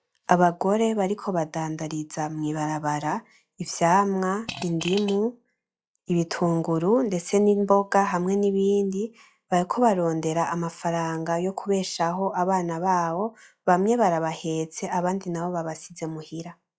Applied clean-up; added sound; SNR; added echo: classical method log-MMSE.